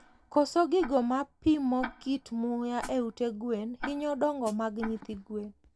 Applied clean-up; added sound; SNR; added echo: none; Tick-tock + Hi-hat; 16 dB; none.